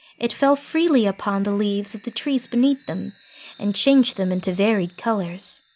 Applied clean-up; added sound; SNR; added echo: none; Chime; 19 dB; none.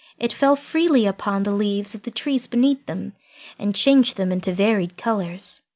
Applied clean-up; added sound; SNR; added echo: none; none; none; none.